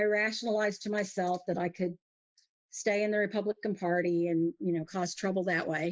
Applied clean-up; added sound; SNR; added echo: neural mask model Resemble Enhance denoiser.